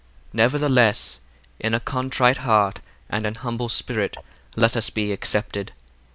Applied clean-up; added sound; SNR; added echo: none; none; none; none.